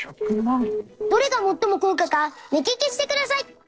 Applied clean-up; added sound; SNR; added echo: neural separator model SepFormer DNS4.